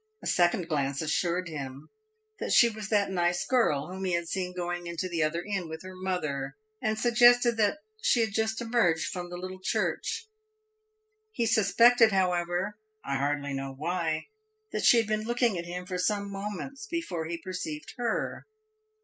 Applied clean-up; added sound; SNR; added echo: classical method spectral subtraction.